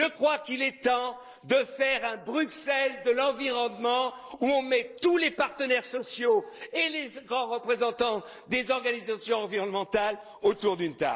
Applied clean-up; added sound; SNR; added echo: neural mask model Resemble Enhance denoiser.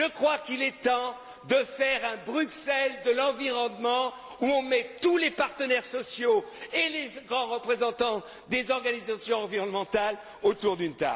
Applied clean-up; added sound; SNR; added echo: none; none; none; none.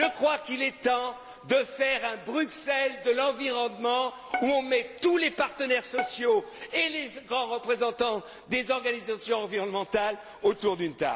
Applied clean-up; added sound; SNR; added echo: none; Bowed string instrument; 12 dB; none.